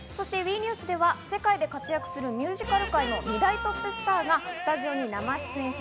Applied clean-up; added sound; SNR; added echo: none; none; none; none.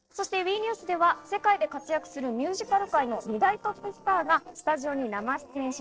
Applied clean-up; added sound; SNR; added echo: neural separator model SepFormer DNS4.